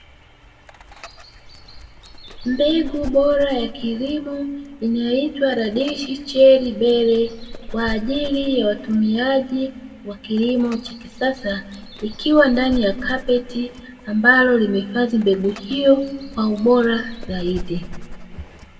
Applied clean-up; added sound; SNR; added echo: none; Dog; 15 dB; reverberation time 1.1 s.